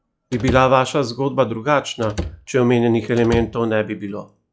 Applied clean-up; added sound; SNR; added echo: classical method log-MMSE.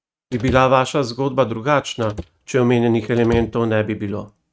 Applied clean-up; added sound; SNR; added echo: neural mask model RNNoise.